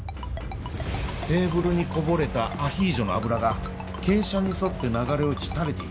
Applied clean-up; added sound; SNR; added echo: none; Ringtone; 17 dB; none.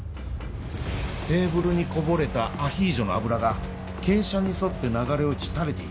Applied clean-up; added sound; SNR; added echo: none; none; none; none.